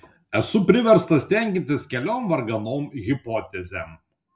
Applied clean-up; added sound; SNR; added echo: none; none; none; none.